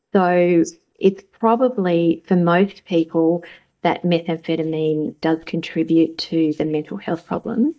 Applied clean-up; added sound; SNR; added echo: neural mask model DeepFilterNet 3.